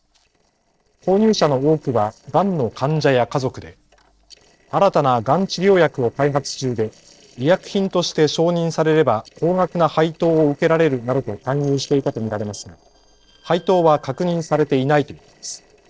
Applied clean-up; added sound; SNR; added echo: neural separator model SepFormer DNS4.